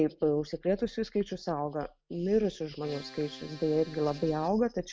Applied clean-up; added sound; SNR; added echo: none; Accordion; 17 dB; none.